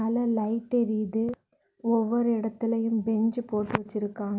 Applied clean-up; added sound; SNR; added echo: none; none; none; none.